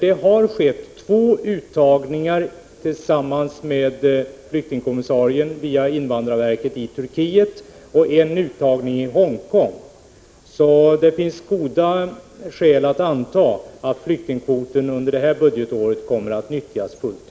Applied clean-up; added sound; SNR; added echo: none; none; none; none.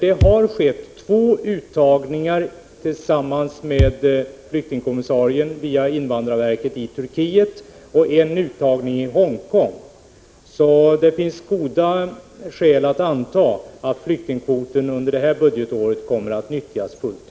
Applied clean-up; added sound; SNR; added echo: none; Bass drum; 0 dB; none.